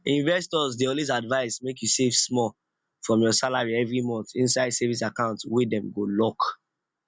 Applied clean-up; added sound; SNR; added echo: none; none; none; none.